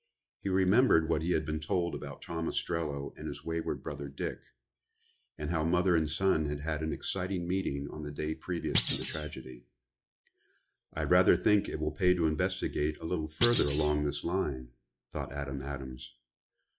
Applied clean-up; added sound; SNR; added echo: classical method log-MMSE.